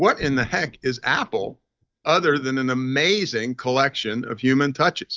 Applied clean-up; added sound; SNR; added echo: neural mask model DeepFilterNet 3.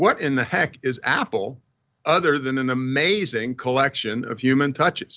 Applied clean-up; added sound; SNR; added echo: none; none; none; none.